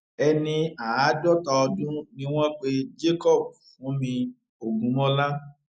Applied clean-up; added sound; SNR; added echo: none; none; none; none.